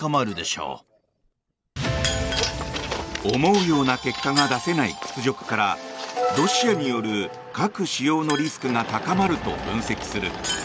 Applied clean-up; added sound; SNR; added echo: none; Shatter; 13 dB; none.